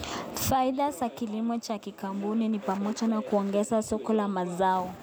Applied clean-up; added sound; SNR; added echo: none; none; none; none.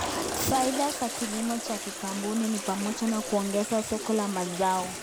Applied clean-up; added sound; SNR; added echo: none; Toilet flush; 6 dB; none.